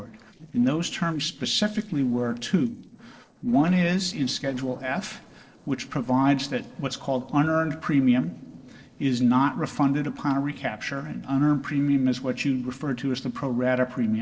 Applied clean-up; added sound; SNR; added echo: neural separator model SepFormer DNS4.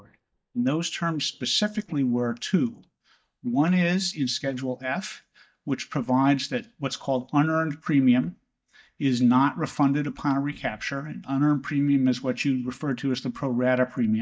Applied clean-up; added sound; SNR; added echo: neural mask model DeepFilterNet 3.